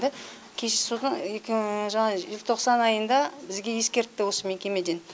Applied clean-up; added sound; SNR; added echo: none; none; none; none.